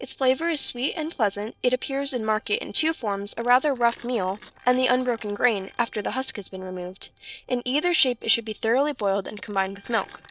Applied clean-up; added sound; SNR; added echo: neural separator model SepFormer DNS4.